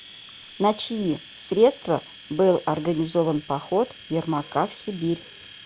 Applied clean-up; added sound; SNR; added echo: none; Domestic sounds, home sounds; 20 dB; none.